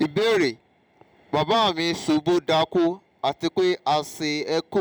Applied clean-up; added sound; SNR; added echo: none; none; none; none.